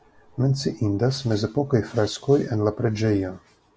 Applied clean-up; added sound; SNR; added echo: none; none; none; none.